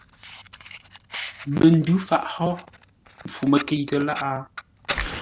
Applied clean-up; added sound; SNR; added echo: none; Fire; 12 dB; none.